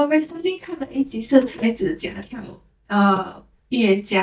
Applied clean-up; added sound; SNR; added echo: neural mask model DeepFilterNet 3.